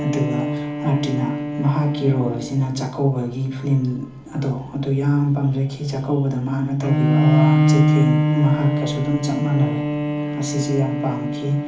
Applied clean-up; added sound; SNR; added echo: none; Bowed string instrument; 0 dB; reverberation time 0.4 s.